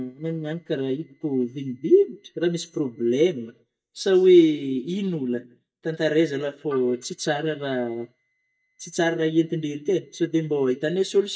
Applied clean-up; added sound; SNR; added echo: neural mask model DeepFilterNet 3.